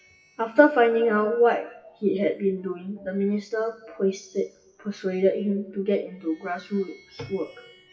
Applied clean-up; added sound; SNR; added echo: classical method WPE with log-MMSE.